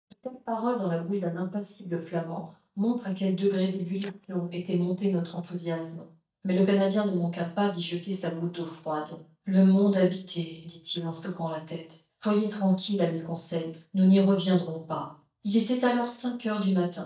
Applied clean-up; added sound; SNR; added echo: neural mask model DeepFilterNet 3.